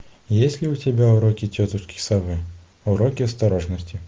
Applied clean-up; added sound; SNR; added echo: none; none; none; none.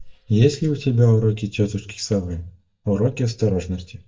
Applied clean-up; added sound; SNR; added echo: neural mask model DeepFilterNet 3.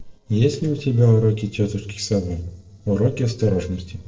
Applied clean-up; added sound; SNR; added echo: neural separator model SepFormer DNS4.